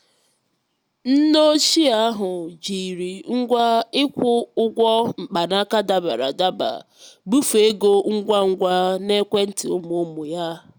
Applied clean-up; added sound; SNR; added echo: none; none; none; none.